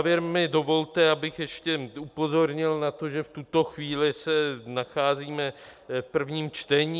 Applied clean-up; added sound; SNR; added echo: none; none; none; none.